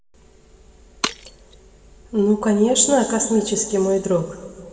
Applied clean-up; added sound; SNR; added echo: none; Shatter; 15 dB; reverberation time 2.2 s.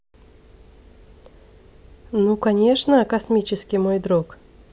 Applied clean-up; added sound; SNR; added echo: none; none; none; none.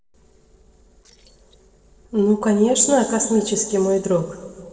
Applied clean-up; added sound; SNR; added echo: neural separator model SepFormer DNS4.